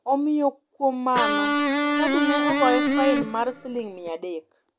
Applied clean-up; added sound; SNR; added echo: none; Electric guitar; -2 dB; none.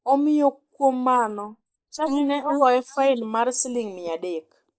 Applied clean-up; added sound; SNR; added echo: neural mask model Resemble Enhance denoiser.